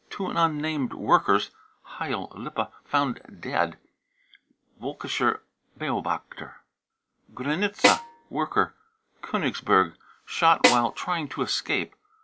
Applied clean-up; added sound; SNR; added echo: none; Snare drum; -1 dB; none.